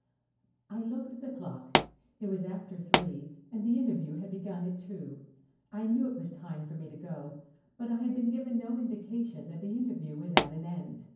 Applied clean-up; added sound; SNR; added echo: none; Explosion; -3 dB; reverberation time 0.9 s.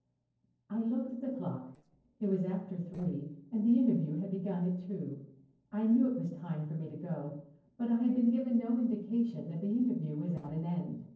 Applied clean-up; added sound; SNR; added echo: neural separator model SepFormer DNS4.